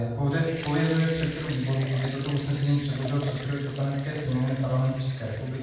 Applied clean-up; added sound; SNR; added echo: none; Sink (filling or washing) / Water tap, faucet / Liquid; 14 dB; reverberation time 1.2 s.